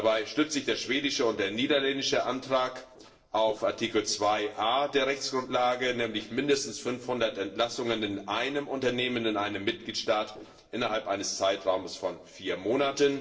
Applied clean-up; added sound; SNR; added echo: neural separator model SepFormer DNS4.